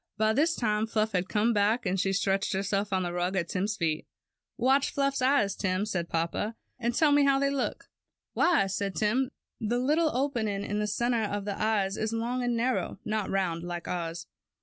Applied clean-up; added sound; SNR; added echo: none; none; none; none.